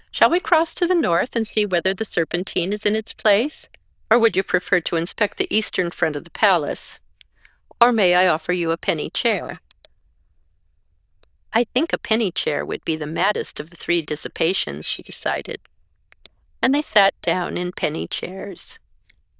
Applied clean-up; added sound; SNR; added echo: neural diffusion model UNIVERSE++.